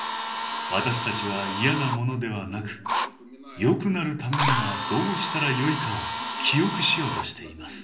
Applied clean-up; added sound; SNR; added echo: none; Drill; 4 dB; reverberation time 0.5 s.